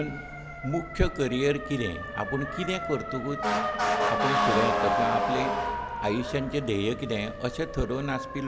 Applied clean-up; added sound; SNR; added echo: none; Motor vehicle (road) / Siren; 0 dB; none.